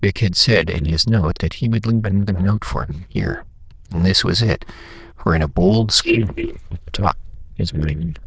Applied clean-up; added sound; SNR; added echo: neural diffusion model UNIVERSE++.